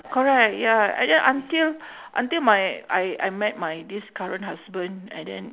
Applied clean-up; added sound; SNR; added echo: none; none; none; none.